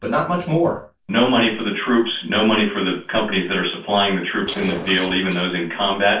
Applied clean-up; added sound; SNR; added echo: neural separator model SepFormer DNS4.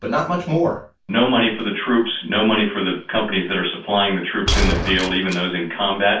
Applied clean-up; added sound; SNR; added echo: none; Gunshot, gunfire; 3 dB; reverberation time 0.3 s.